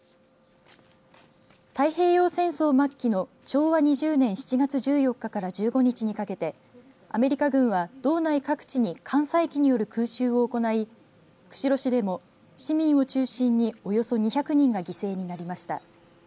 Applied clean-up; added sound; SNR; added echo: none; none; none; none.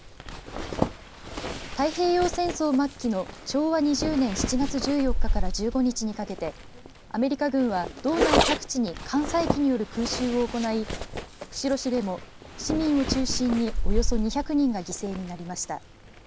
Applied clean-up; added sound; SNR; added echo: none; Zipper (clothing); 3 dB; none.